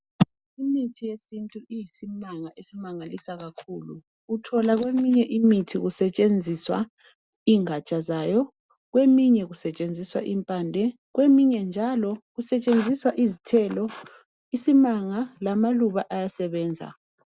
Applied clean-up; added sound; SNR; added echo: none; none; none; none.